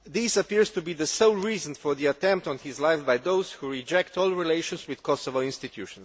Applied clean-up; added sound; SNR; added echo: none; none; none; none.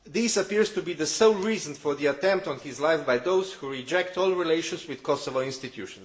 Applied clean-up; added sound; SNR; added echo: none; none; none; reverberation time 0.6 s.